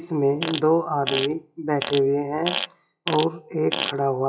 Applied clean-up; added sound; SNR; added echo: classical method WPE with log-MMSE.